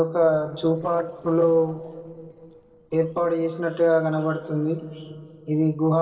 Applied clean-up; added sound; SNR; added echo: neural separator model SepFormer DNS4.